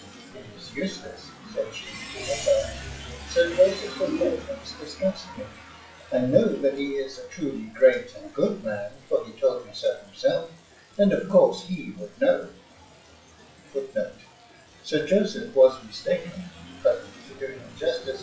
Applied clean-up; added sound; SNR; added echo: classical method WPE with log-MMSE.